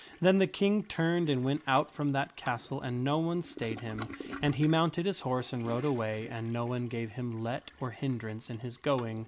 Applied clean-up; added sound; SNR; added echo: none; Toilet flush; 18 dB; none.